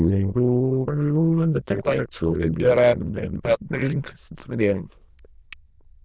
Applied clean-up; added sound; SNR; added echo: neural diffusion model UNIVERSE++.